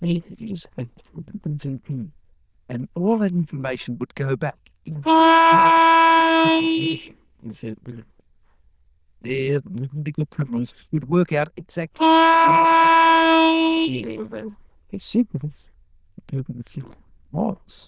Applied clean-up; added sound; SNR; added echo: neural diffusion model UNIVERSE++.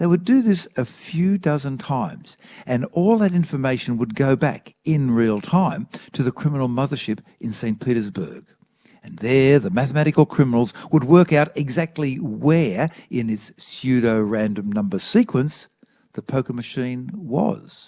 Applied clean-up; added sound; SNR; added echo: none; none; none; none.